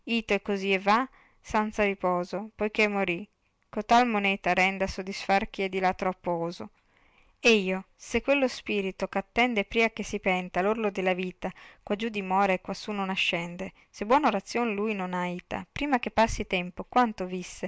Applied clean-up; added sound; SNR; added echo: none; none; none; none.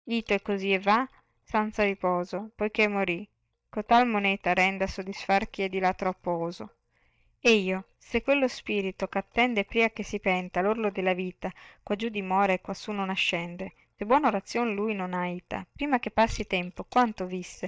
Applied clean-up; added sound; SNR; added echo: neural mask model DeepFilterNet 3.